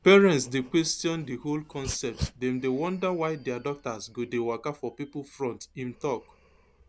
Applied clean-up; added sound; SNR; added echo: none; Dog; 17 dB; none.